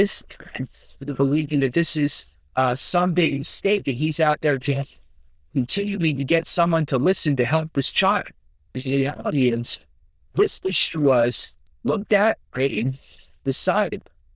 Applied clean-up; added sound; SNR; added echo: neural diffusion model UNIVERSE++.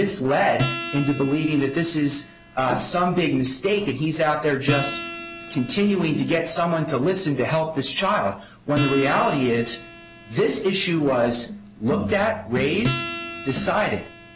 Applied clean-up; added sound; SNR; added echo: none; Acoustic guitar; 10 dB; none.